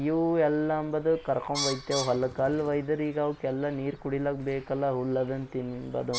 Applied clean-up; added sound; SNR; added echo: none; Bird; 13 dB; none.